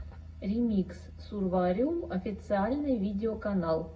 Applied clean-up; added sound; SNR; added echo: none; none; none; reverberation time 0.4 s.